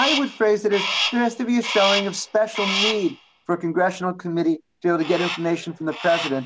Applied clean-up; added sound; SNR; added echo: none; Crow; 6 dB; none.